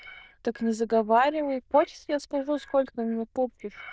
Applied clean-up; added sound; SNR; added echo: neural diffusion model UNIVERSE++.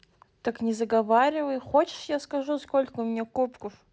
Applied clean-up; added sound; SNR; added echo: none; none; none; none.